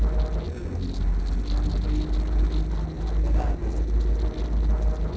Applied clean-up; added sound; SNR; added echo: neural separator model SepFormer DNS4.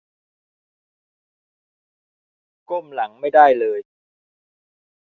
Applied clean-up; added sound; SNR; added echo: none; none; none; none.